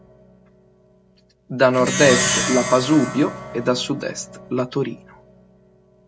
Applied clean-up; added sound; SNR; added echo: none; Plucked string instrument; 6 dB; none.